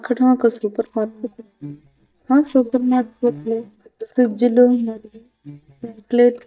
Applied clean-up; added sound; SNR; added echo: neural mask model DeepFilterNet 3.